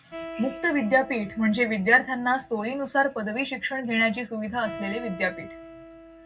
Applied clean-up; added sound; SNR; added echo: none; Acoustic guitar; 16 dB; reverberation time 0.3 s.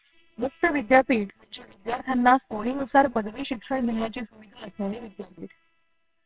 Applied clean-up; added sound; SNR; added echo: neural separator model SepFormer WHAMR!.